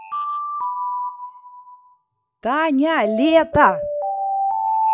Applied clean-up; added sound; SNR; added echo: classical method log-MMSE.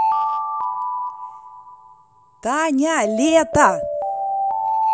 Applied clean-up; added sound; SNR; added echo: none; Alarm; 1 dB; none.